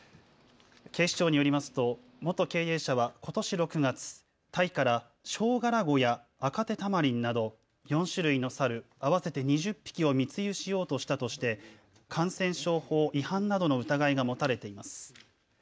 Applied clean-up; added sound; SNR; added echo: none; none; none; none.